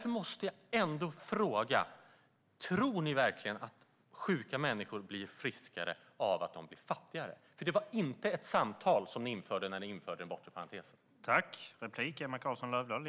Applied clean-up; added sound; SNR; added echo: none; none; none; none.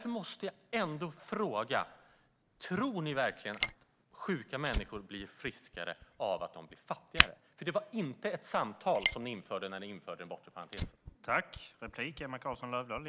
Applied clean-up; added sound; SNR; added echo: none; Fire; 4 dB; none.